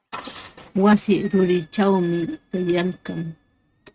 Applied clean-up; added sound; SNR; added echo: neural mask model RNNoise.